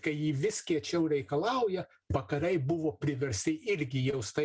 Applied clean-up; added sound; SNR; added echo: none; none; none; none.